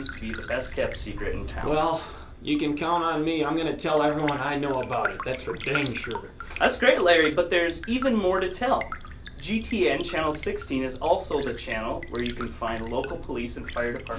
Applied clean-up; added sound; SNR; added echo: none; Raindrop; 14 dB; none.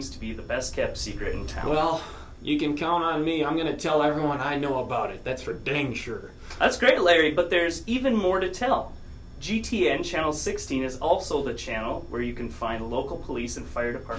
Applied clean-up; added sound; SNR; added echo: none; none; none; none.